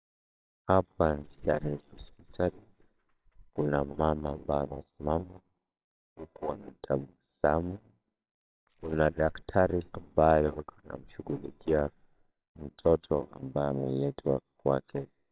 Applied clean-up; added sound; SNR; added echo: neural separator model SepFormer WHAMR!.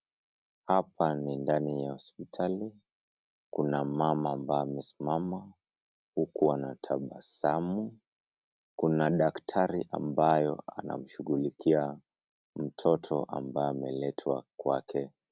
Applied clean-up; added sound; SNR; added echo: none; none; none; none.